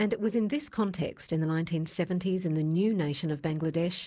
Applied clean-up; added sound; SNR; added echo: neural mask model Resemble Enhance denoiser.